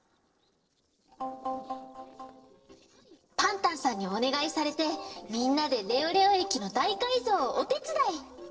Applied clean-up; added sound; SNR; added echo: neural separator model SepFormer DNS4.